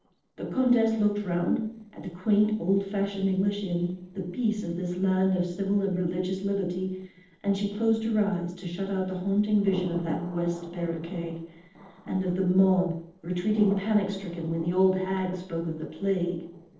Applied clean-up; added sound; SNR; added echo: neural separator model SepFormer DNS4.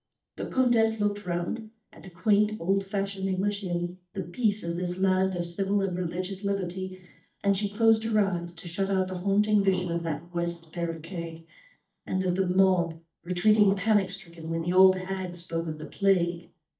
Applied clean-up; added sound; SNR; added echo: neural mask model DeepFilterNet 3.